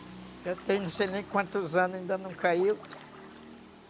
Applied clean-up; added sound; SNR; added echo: none; Splash, splatter; 19 dB; none.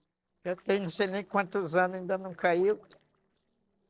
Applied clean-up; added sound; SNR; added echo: neural separator model SepFormer DNS4.